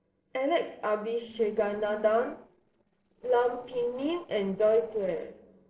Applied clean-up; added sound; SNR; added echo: neural separator model SepFormer DNS4.